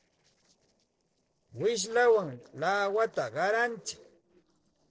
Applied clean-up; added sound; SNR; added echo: neural separator model SepFormer DNS4.